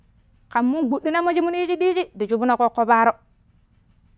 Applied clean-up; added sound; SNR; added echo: none; none; none; none.